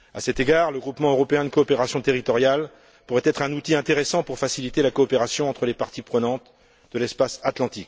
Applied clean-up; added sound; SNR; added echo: none; none; none; none.